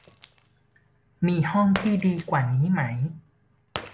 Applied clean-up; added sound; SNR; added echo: none; Shatter; 16 dB; none.